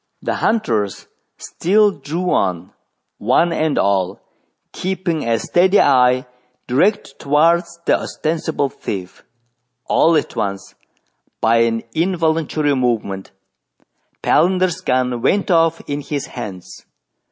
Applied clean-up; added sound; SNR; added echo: none; none; none; none.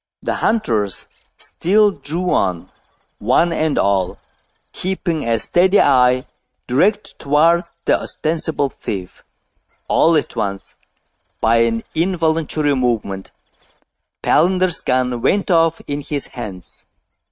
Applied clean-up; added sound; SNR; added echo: neural mask model RNNoise.